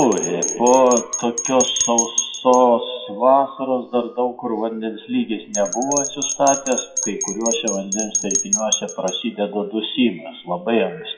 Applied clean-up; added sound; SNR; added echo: classical method WPE with log-MMSE.